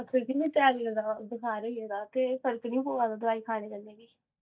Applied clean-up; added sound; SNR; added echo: neural mask model DeepFilterNet 3.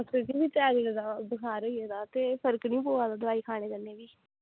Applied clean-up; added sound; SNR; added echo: none; none; none; none.